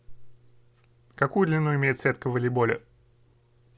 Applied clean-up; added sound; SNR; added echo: none; none; none; none.